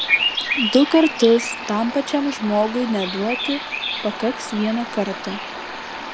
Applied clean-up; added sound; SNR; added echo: none; Bird vocalization, bird call, bird song; 5 dB; none.